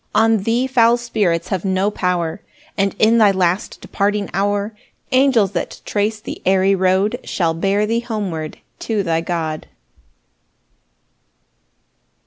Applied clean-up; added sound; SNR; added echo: none; none; none; none.